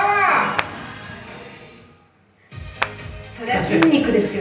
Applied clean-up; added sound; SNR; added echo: none; Clapping; 5 dB; reverberation time 0.9 s.